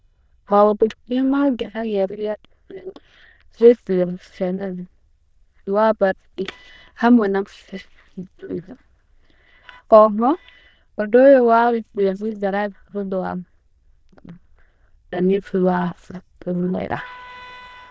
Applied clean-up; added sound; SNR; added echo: neural diffusion model UNIVERSE++.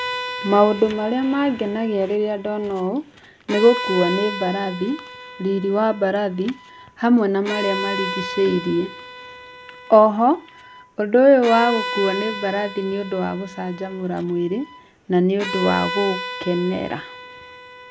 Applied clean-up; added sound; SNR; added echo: none; Bowed string instrument; 11 dB; none.